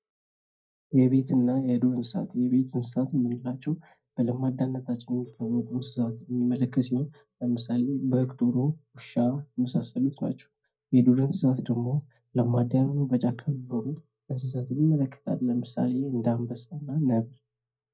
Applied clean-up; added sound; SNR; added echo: neural mask model DeepFilterNet 3.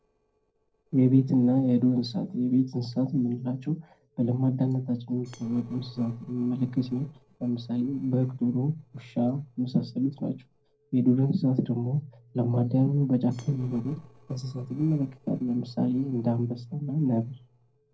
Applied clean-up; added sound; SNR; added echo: neural separator model SepFormer DNS4.